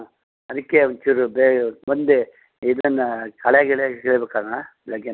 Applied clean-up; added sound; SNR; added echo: none; none; none; none.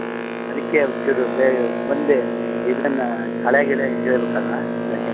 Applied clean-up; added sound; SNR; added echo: none; Boat, Water vehicle; 2 dB; none.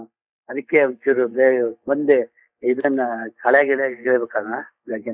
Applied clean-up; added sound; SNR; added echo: neural mask model Resemble Enhance denoiser.